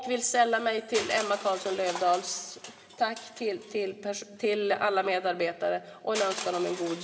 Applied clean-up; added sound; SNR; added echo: none; Crushing; 13 dB; reverberation time 2.5 s.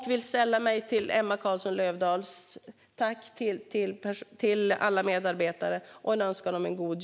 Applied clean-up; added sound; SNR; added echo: none; none; none; none.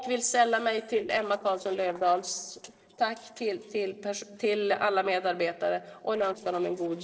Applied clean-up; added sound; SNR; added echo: neural separator model SepFormer DNS4.